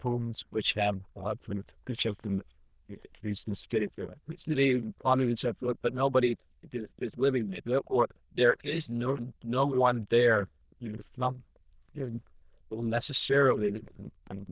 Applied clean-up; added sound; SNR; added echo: neural diffusion model UNIVERSE++.